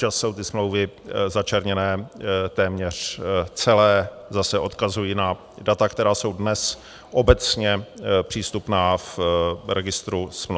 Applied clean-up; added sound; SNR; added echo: none; none; none; none.